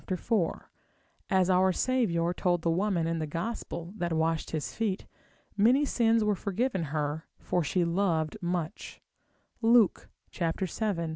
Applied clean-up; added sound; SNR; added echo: none; none; none; none.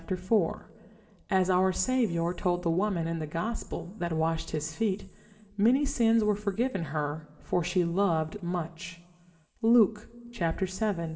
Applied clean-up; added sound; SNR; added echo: none; none; none; reverberation time 2.0 s.